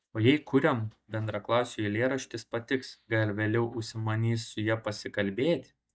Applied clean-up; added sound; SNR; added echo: neural mask model DeepFilterNet 3.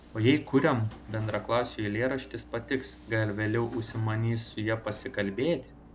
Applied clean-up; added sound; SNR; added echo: none; Vehicle; 19 dB; none.